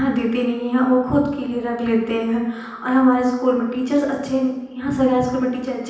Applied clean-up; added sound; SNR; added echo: none; none; none; reverberation time 0.9 s.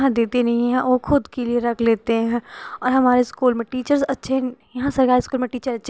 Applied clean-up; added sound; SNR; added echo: none; none; none; none.